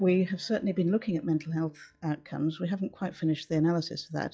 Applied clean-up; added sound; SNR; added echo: classical method log-MMSE.